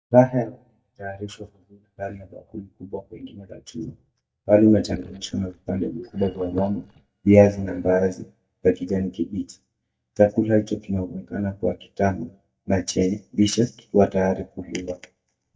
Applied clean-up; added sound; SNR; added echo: neural mask model DeepFilterNet 3.